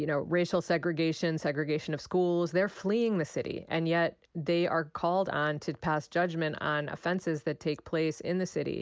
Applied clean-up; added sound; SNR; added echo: none; none; none; none.